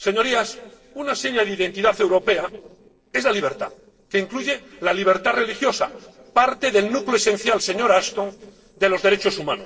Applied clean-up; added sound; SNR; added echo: neural separator model SepFormer DNS4.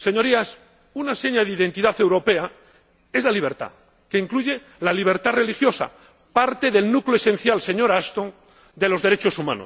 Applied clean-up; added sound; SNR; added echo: none; none; none; none.